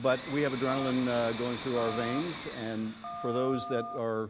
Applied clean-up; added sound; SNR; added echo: none; Domestic sounds, home sounds + Telephone; 9 dB; none.